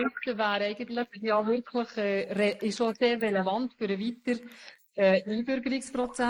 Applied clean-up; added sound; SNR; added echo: neural mask model Resemble Enhance denoiser.